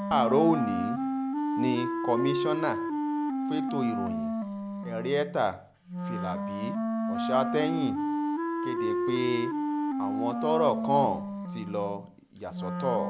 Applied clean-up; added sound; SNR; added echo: none; Wind instrument, woodwind instrument; 0 dB; none.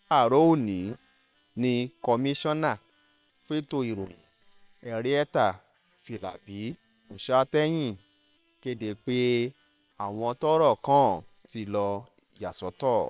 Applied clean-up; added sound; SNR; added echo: neural separator model SepFormer WHAM!.